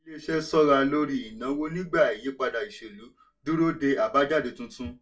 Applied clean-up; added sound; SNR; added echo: none; none; none; reverberation time 0.2 s.